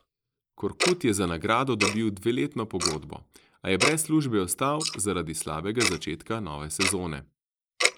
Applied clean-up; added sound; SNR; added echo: neural mask model Resemble Enhance denoiser.